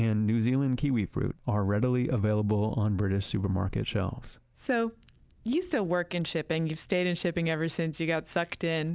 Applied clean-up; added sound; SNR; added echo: none; none; none; none.